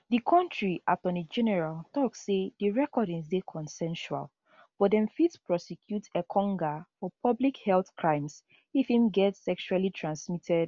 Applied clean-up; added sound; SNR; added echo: none; none; none; none.